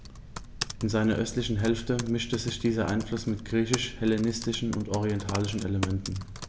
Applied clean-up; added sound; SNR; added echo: none; Typing; 12 dB; none.